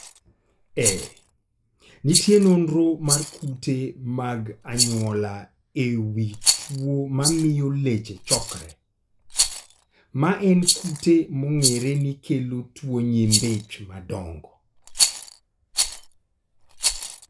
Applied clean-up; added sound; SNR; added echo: neural mask model Resemble Enhance denoiser.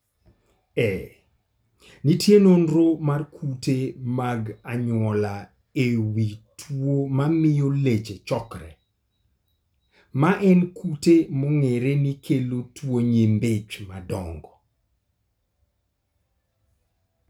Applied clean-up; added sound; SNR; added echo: none; none; none; none.